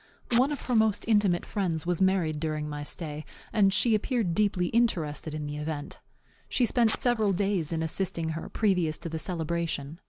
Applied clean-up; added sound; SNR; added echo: neural mask model Resemble Enhance denoiser.